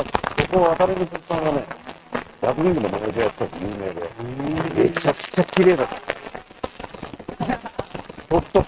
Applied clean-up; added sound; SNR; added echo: neural mask model RNNoise.